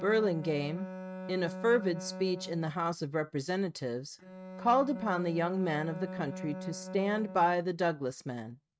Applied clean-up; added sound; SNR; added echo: neural mask model RNNoise.